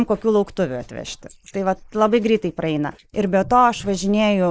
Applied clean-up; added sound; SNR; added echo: neural mask model Resemble Enhance denoiser.